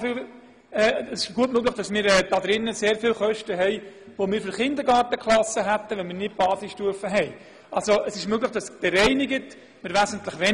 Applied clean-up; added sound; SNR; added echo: none; none; none; none.